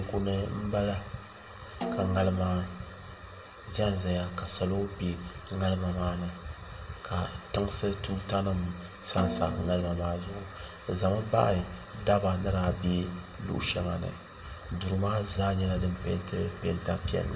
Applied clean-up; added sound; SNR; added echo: none; Snare drum; 11 dB; reverberation time 0.8 s.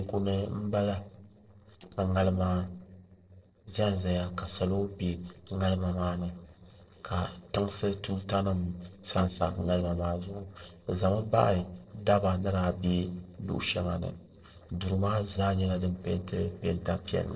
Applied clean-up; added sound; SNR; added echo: neural separator model SepFormer DNS4.